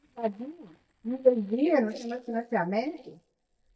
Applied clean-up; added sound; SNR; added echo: neural mask model DeepFilterNet 3.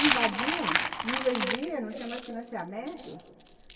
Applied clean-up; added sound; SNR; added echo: none; Coin (dropping); -2 dB; reverberation time 1.9 s.